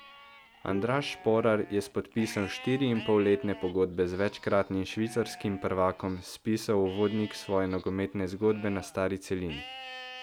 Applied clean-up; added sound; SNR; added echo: none; Livestock, farm animals, working animals + Bowed string instrument; 17 dB; none.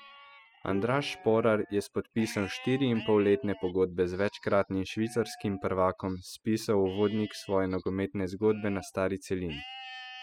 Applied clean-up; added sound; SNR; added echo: classical method spectral subtraction.